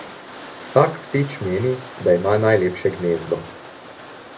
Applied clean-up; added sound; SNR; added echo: none; Rain; 16 dB; reverberation time 0.3 s.